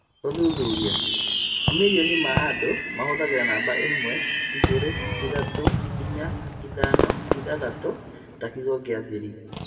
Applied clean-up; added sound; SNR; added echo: none; Fireworks; -2 dB; reverberation time 1.5 s.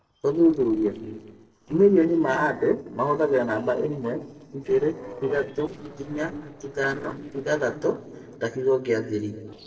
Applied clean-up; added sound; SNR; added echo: neural separator model SepFormer DNS4.